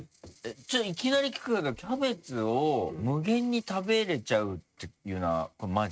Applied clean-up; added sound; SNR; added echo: neural mask model RNNoise.